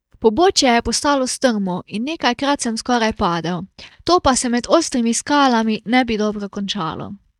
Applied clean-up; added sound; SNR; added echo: neural mask model DeepFilterNet 3.